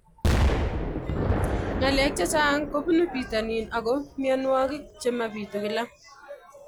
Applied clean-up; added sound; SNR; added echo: none; Explosion; 2 dB; none.